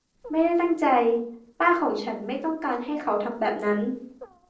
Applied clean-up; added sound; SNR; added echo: neural separator model SepFormer DNS4.